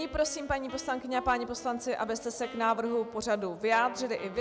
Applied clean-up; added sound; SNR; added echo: none; Wind instrument, woodwind instrument; 16 dB; none.